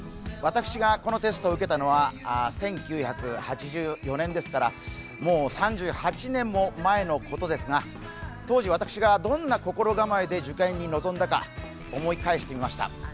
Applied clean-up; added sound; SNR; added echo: none; Drum kit + Explosion; 20 dB; none.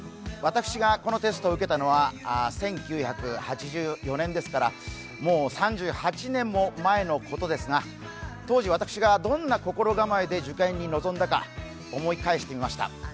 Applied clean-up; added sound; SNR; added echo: none; none; none; none.